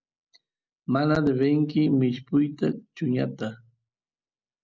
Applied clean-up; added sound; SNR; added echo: none; none; none; none.